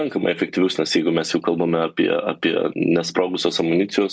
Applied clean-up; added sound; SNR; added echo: none; none; none; none.